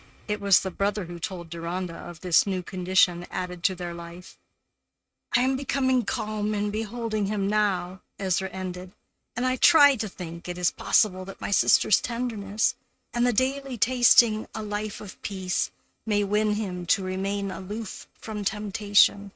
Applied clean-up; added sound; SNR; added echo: neural mask model RNNoise.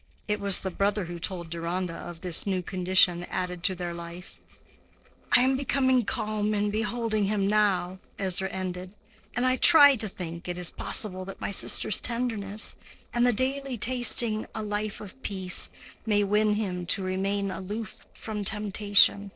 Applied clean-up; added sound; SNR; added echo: neural separator model SepFormer DNS4.